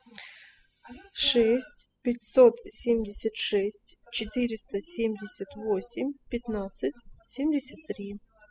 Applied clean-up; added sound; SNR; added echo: classical method spectral subtraction.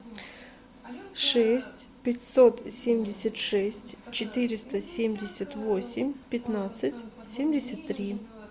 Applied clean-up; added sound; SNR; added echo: none; none; none; none.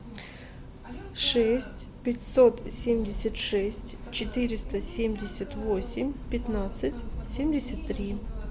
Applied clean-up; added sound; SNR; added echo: none; Accelerating, revving, vroom; 8 dB; none.